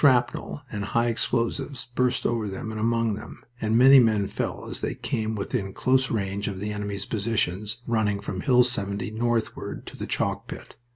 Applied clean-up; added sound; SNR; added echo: none; none; none; none.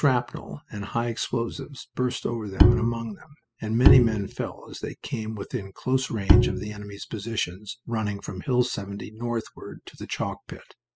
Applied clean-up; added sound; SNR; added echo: classical method spectral subtraction.